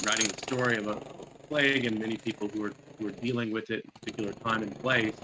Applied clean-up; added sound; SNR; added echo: neural mask model RNNoise.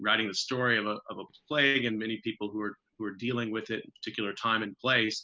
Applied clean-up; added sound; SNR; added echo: none; none; none; none.